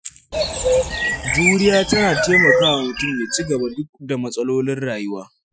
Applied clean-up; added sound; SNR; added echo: classical method Wiener filter.